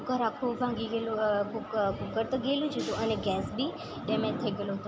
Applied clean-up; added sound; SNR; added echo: none; none; none; none.